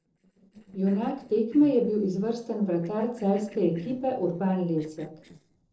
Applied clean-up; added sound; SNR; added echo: neural separator model SepFormer DNS4.